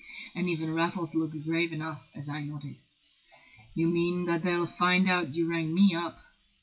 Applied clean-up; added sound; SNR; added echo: classical method WPE with log-MMSE.